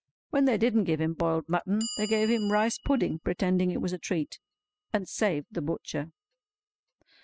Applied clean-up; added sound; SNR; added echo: classical method spectral subtraction.